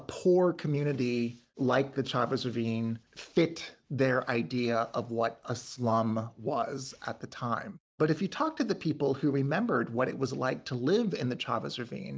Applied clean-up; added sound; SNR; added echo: none; none; none; none.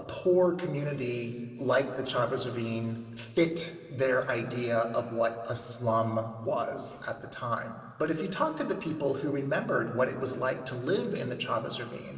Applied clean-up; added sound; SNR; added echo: none; none; none; reverberation time 2.2 s.